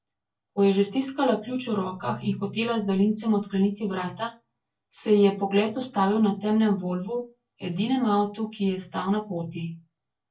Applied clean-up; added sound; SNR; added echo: none; none; none; reverberation time 0.2 s.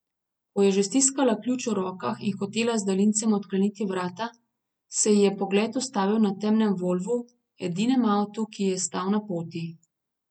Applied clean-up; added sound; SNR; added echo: none; none; none; none.